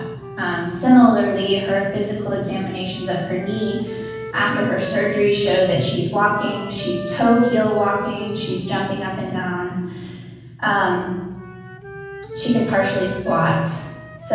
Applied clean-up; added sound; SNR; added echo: none; Wind instrument, woodwind instrument; 14 dB; reverberation time 1.2 s.